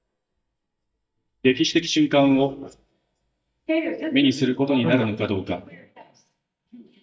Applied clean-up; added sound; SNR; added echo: neural mask model DeepFilterNet 3.